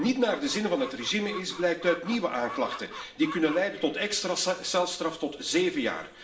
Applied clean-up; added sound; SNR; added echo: none; Chicken, rooster; 17 dB; reverberation time 1.7 s.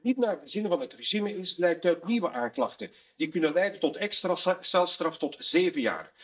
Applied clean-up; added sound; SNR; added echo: neural mask model DeepFilterNet 3.